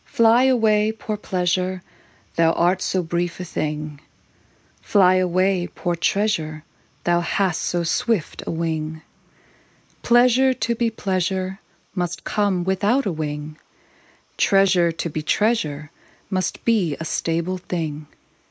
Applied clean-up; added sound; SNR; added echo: neural mask model Resemble Enhance denoiser.